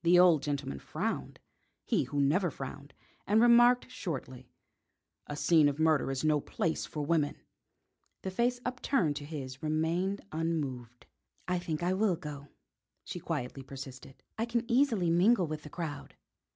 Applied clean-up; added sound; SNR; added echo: none; none; none; none.